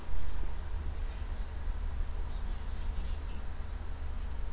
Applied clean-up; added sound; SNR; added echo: none; none; none; none.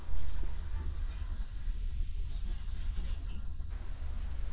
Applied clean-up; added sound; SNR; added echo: neural mask model Resemble Enhance denoiser.